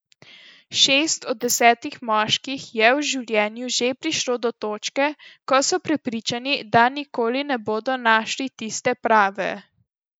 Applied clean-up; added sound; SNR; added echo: neural mask model Resemble Enhance denoiser.